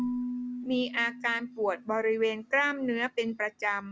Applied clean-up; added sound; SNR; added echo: none; Marimba, xylophone / Wood; 9 dB; none.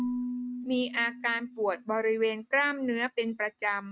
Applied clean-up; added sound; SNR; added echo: neural mask model RNNoise.